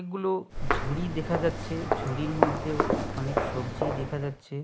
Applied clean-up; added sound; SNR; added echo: none; Walk, footsteps; -3 dB; none.